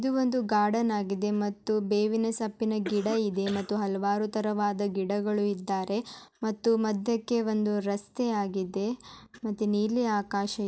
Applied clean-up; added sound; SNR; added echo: none; Cough; 13 dB; none.